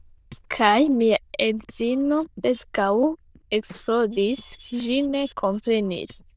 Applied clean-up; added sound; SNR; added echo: neural diffusion model UNIVERSE++.